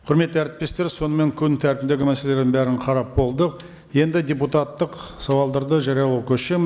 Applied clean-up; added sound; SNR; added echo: none; none; none; none.